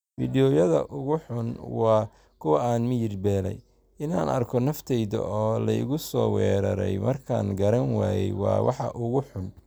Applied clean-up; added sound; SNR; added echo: none; none; none; none.